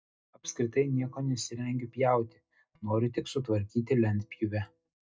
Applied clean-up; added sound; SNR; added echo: neural mask model DeepFilterNet 3.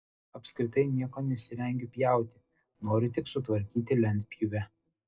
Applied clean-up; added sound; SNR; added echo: neural separator model SepFormer DNS4.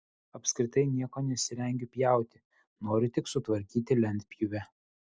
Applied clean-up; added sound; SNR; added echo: none; none; none; none.